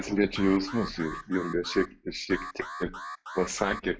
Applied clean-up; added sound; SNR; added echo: classical method log-MMSE.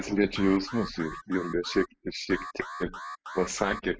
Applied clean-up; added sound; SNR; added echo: classical method spectral subtraction.